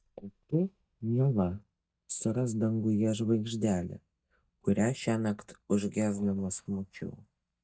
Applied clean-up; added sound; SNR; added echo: neural mask model DeepFilterNet 3.